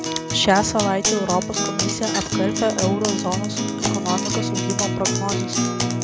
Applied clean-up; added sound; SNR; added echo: none; Acoustic guitar; -1 dB; none.